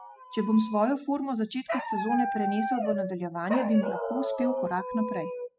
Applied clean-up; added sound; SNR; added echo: classical method spectral subtraction.